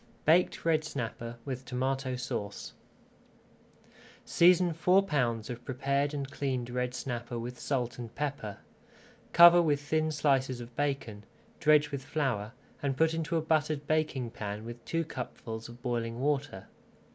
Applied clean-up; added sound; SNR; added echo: none; none; none; none.